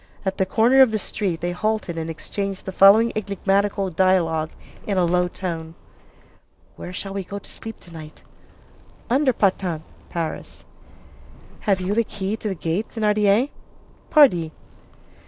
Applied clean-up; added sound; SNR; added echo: none; Zipper (clothing); 19 dB; none.